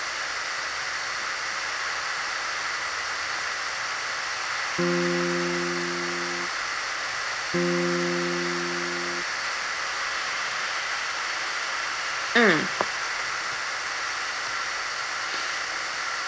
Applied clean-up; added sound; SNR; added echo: none; Electric guitar / Strum; 0 dB; none.